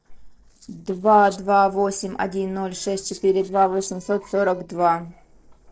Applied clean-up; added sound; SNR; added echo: neural separator model SepFormer DNS4.